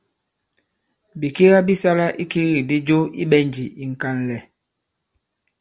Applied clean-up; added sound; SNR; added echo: none; none; none; none.